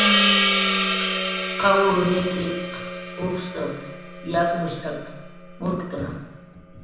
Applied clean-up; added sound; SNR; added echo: none; Gong; -1 dB; reverberation time 1.0 s.